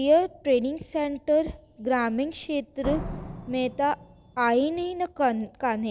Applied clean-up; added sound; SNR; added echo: none; Slam; 16 dB; none.